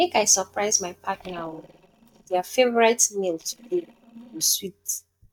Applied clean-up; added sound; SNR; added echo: neural mask model DeepFilterNet 3.